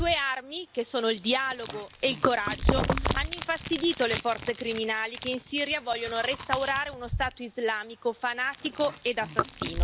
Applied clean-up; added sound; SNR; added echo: none; Chewing, mastication; 4 dB; none.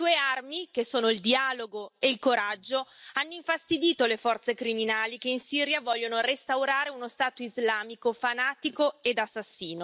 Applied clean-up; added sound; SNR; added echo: none; none; none; none.